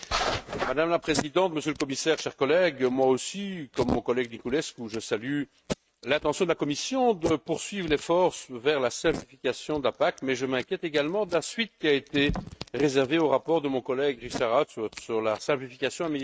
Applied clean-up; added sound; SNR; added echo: neural mask model RNNoise.